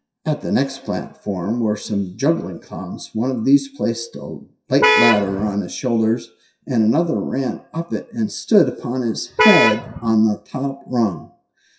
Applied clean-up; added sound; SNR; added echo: classical method WPE with log-MMSE.